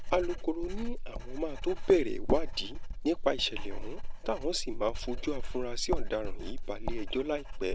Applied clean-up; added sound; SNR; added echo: none; Writing; 0 dB; none.